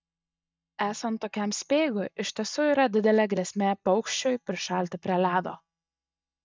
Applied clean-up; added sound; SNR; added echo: neural mask model DeepFilterNet 3.